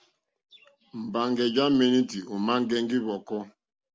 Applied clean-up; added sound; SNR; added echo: none; none; none; none.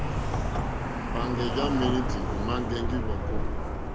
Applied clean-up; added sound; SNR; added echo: none; Traffic noise, roadway noise; -5 dB; none.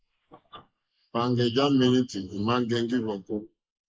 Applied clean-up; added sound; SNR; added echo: neural mask model Resemble Enhance denoiser.